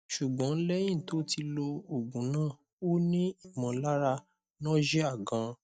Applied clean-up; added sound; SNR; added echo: neural mask model DeepFilterNet 3.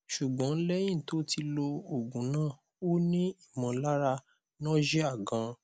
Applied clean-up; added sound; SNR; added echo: none; none; none; none.